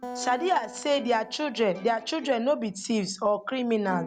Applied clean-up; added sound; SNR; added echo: none; Plucked string instrument + Acoustic guitar; 15 dB; none.